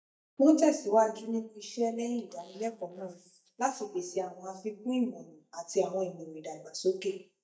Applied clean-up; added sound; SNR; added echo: neural mask model DeepFilterNet 3.